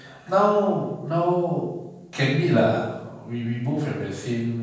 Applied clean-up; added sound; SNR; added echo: none; none; none; reverberation time 1.2 s.